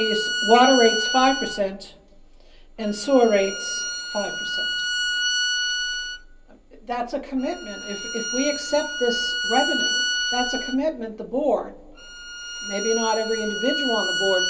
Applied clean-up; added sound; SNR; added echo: none; Bowed string instrument; 3 dB; reverberation time 0.3 s.